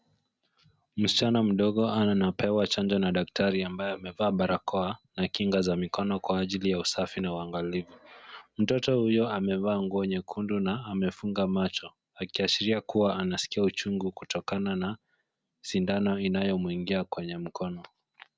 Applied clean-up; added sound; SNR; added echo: none; none; none; none.